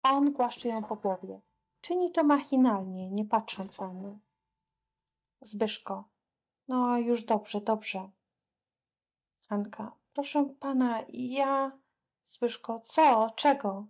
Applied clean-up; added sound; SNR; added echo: neural mask model DeepFilterNet 3.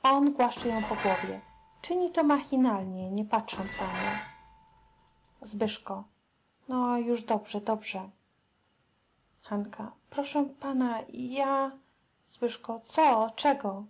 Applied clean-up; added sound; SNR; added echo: none; Dishes, pots, and pans; 10 dB; none.